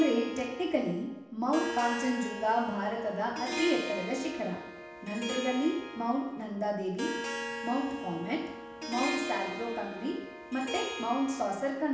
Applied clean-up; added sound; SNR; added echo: none; Harp; 7 dB; reverberation time 0.8 s.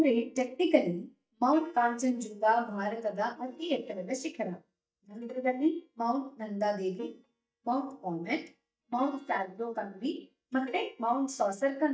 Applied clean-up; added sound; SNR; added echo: neural mask model DeepFilterNet 3.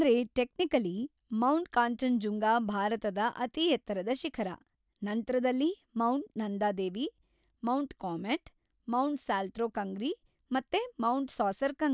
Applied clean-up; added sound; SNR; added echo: none; none; none; none.